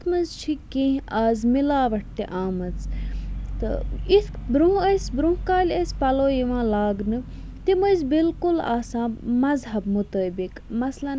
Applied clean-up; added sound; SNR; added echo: none; none; none; none.